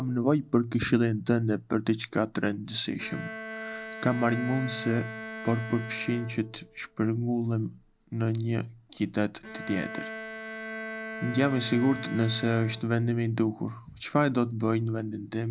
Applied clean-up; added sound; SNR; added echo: none; Bowed string instrument; 14 dB; none.